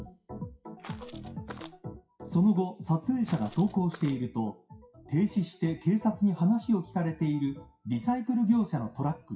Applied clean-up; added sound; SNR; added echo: classical method WPE with log-MMSE.